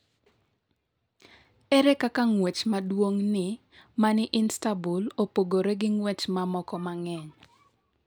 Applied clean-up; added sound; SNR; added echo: none; none; none; none.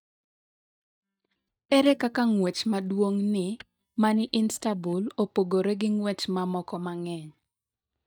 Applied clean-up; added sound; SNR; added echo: neural mask model DeepFilterNet 3.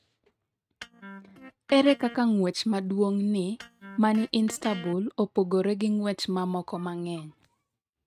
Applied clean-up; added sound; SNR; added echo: neural mask model RNNoise.